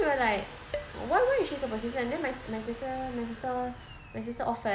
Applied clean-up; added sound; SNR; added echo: none; Dishes, pots, and pans + Domestic sounds, home sounds; 15 dB; none.